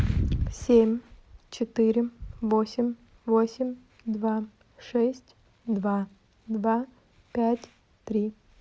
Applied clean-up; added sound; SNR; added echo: none; none; none; none.